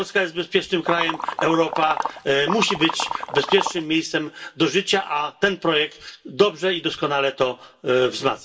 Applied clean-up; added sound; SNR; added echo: none; Liquid; 5 dB; reverberation time 0.2 s.